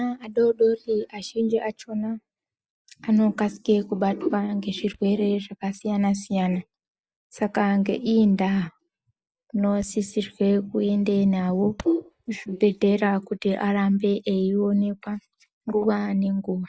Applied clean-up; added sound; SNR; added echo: neural mask model DeepFilterNet 3.